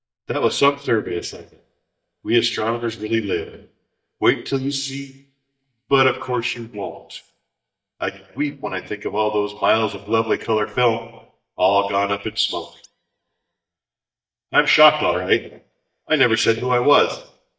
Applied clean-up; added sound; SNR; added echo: neural mask model DeepFilterNet 3.